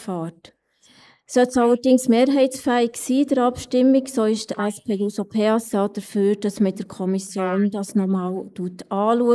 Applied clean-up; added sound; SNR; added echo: neural mask model Resemble Enhance denoiser.